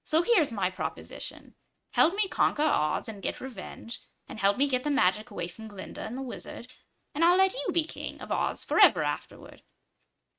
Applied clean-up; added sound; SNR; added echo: neural mask model RNNoise.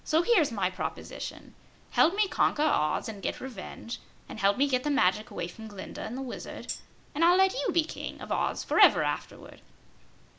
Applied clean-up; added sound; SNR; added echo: none; Tambourine; 15 dB; none.